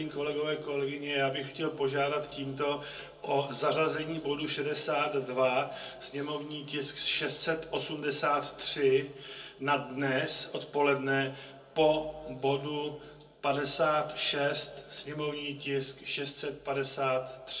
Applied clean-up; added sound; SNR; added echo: none; none; none; reverberation time 0.2 s.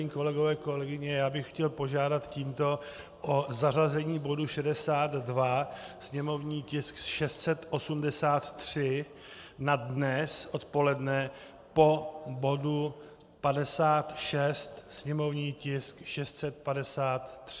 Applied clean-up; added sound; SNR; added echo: none; none; none; none.